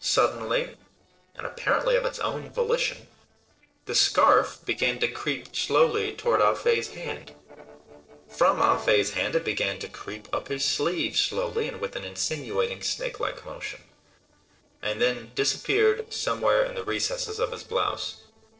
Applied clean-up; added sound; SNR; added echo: neural separator model SepFormer DNS4.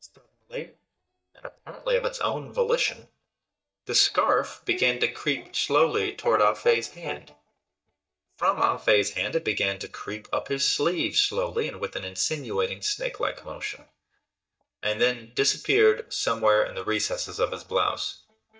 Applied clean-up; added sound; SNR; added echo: neural mask model DeepFilterNet 3.